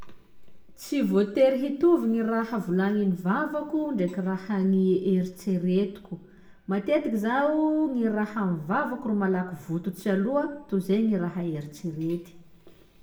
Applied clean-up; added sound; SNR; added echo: none; none; none; reverberation time 0.6 s.